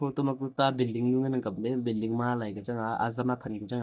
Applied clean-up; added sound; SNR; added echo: neural mask model DeepFilterNet 3.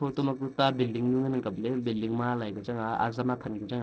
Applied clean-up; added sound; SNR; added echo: neural separator model SepFormer DNS4.